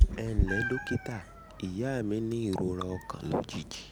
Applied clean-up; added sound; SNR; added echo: none; Meow; -1 dB; none.